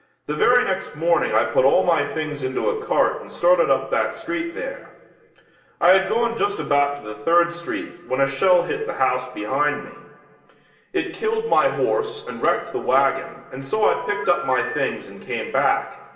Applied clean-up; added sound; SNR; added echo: none; Telephone; 9 dB; reverberation time 2.9 s.